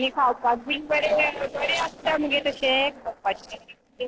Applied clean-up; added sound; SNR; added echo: neural separator model SepFormer DNS4.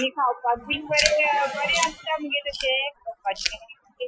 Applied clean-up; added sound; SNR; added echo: classical method Wiener filter.